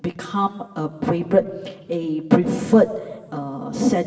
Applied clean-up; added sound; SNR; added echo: none; none; none; reverberation time 1.5 s.